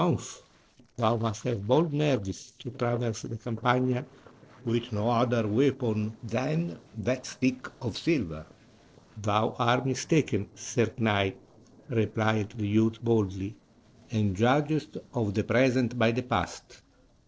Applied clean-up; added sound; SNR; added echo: neural separator model SepFormer DNS4.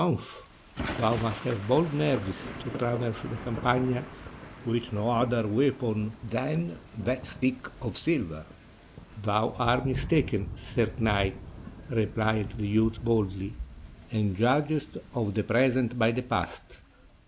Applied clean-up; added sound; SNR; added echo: none; Thunder / Rain; 12 dB; none.